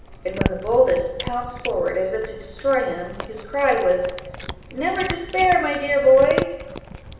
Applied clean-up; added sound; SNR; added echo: none; Cat; 11 dB; reverberation time 0.9 s.